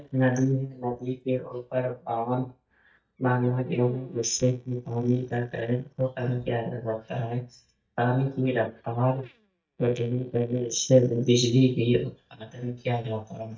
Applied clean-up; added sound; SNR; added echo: neural mask model DeepFilterNet 3.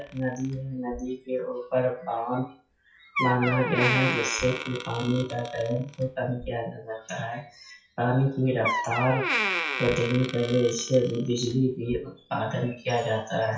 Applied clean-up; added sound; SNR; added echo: classical method WPE with log-MMSE.